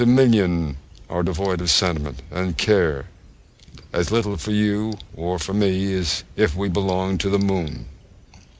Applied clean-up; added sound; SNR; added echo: none; none; none; none.